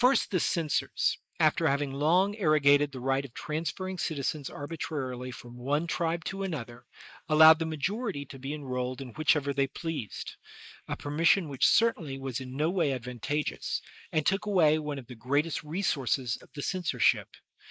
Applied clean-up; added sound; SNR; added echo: neural mask model Resemble Enhance denoiser.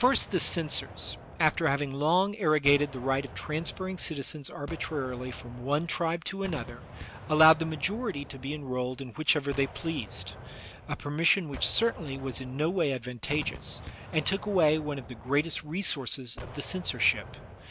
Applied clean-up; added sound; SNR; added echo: none; Gunshot, gunfire; 15 dB; none.